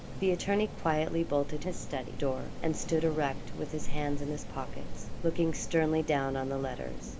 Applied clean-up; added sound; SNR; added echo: none; Rain; 2 dB; none.